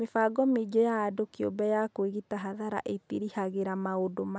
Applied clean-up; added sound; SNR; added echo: none; none; none; none.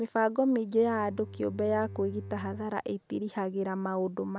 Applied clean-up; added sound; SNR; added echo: none; Bowed string instrument; 14 dB; none.